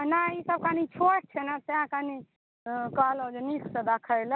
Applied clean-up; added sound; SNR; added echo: none; none; none; none.